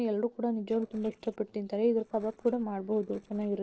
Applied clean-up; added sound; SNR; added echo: neural separator model SepFormer DNS4.